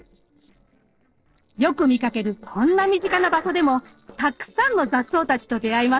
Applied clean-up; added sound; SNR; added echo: neural separator model SepFormer DNS4.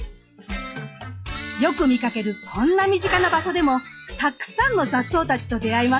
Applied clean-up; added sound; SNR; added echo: classical method log-MMSE.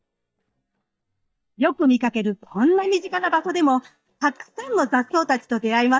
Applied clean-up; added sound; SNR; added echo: neural mask model DeepFilterNet 3.